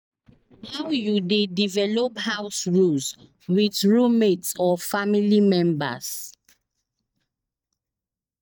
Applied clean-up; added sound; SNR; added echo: neural mask model DeepFilterNet 3.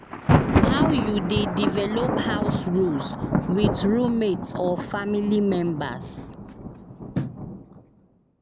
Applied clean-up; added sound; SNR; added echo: none; Thunder; 0 dB; none.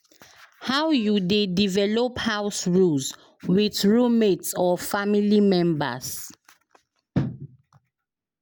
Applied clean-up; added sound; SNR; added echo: none; none; none; none.